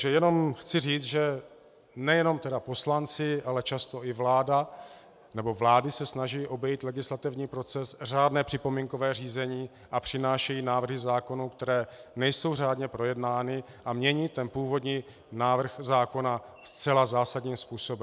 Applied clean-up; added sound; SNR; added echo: none; none; none; none.